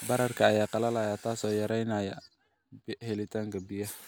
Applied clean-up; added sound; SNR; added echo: none; Writing; 19 dB; none.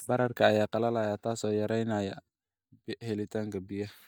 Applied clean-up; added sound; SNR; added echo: neural mask model DeepFilterNet 3.